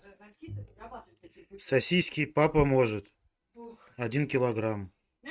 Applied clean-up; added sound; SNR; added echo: neural mask model RNNoise.